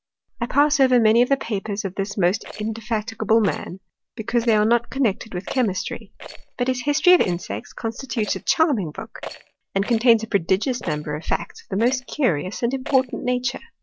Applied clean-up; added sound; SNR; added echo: none; Rattle; 19 dB; none.